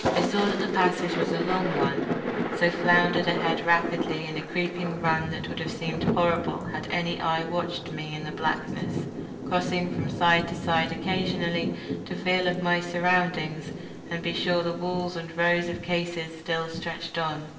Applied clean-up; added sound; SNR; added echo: none; Thunder; 3 dB; reverberation time 0.8 s.